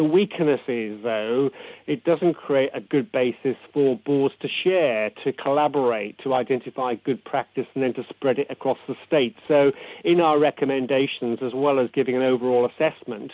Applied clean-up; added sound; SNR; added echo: none; none; none; none.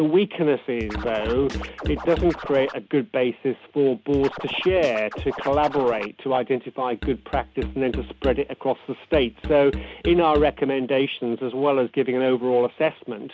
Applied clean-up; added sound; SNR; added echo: none; Musical instrument + Scratching (performance technique); 11 dB; none.